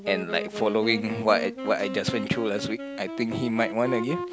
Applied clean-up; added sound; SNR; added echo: none; Wind instrument, woodwind instrument; 7 dB; none.